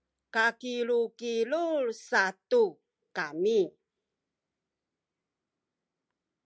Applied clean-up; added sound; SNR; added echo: none; none; none; none.